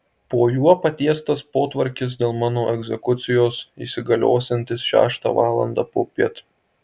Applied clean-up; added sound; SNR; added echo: none; none; none; none.